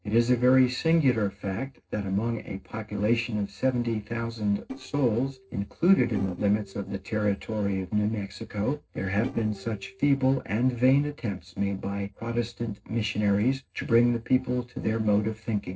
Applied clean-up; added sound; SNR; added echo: neural separator model SepFormer DNS4.